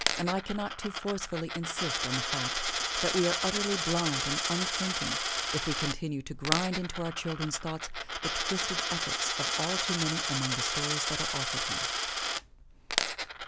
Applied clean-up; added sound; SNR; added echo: none; Coin (dropping); -2 dB; none.